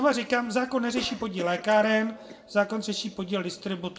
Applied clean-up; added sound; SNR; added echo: none; Cough; 19 dB; reverberation time 0.4 s.